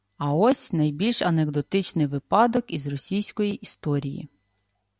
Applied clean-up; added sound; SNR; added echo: none; none; none; none.